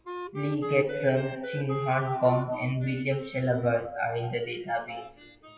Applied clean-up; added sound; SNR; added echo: classical method WPE with log-MMSE.